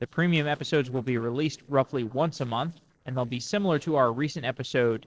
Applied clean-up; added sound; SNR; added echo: neural separator model SepFormer DNS4.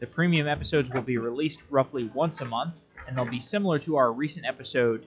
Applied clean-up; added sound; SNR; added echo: classical method log-MMSE.